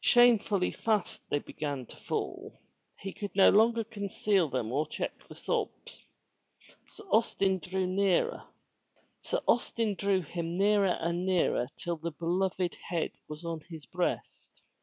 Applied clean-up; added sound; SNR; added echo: none; none; none; none.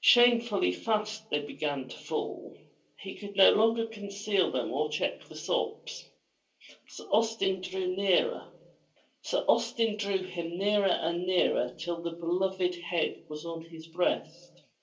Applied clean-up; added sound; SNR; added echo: none; none; none; reverberation time 0.3 s.